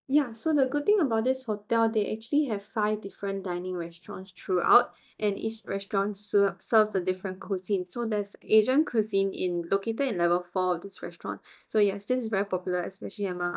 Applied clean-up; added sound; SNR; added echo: neural mask model DeepFilterNet 3.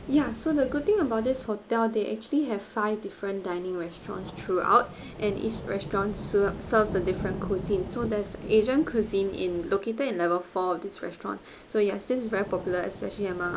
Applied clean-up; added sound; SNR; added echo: none; Rain / Thunderstorm; 13 dB; none.